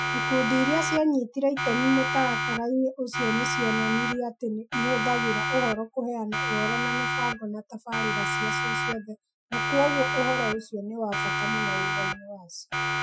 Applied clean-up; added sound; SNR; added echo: classical method Wiener filter.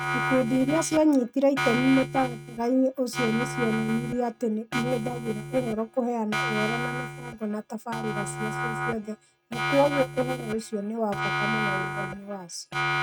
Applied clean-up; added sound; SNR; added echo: neural mask model RNNoise.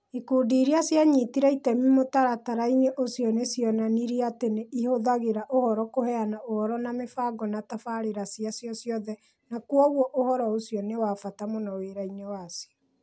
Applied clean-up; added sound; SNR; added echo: none; none; none; none.